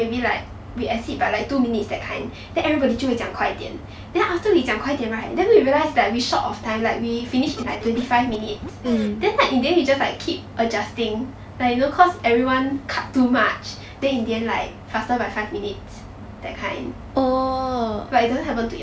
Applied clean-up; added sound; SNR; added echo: none; Scratching (performance technique); 14 dB; none.